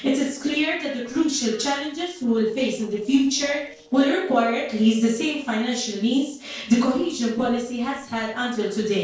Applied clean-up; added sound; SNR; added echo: neural separator model SepFormer DNS4.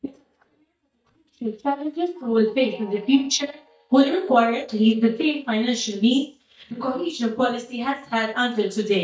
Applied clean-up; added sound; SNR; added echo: neural mask model DeepFilterNet 3.